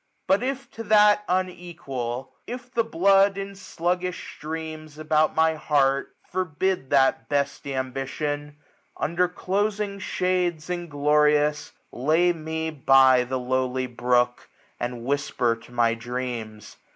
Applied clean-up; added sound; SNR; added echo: none; none; none; none.